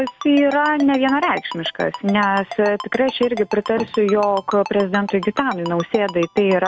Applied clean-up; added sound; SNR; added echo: none; Ringtone; 14 dB; none.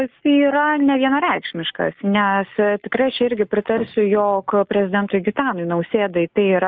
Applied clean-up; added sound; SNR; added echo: neural mask model Resemble Enhance denoiser.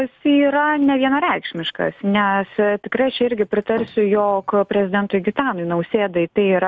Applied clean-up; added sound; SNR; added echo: none; none; none; none.